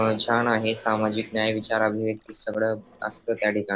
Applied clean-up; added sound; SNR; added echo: neural separator model SepFormer DNS4.